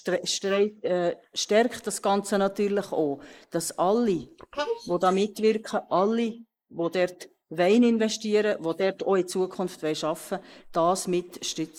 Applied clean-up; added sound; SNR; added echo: neural mask model Resemble Enhance denoiser.